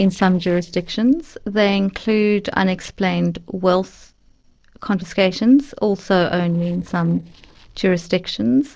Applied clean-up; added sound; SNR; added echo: neural separator model SepFormer DNS4.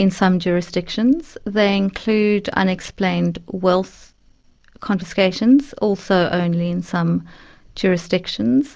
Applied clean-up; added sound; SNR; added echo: none; none; none; none.